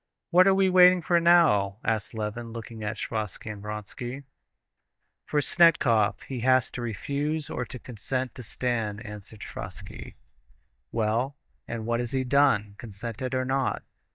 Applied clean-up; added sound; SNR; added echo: neural mask model DeepFilterNet 3.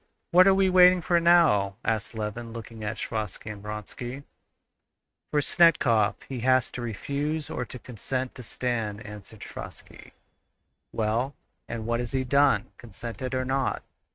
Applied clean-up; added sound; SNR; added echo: neural mask model RNNoise.